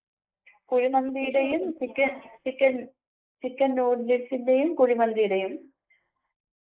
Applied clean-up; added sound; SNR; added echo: neural mask model Resemble Enhance denoiser.